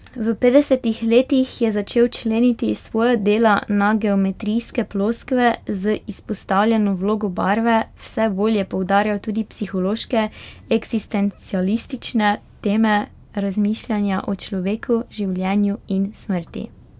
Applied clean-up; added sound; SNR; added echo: none; none; none; none.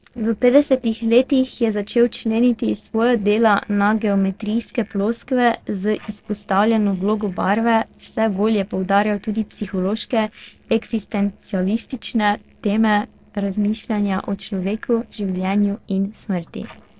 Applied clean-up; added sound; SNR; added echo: neural separator model SepFormer DNS4.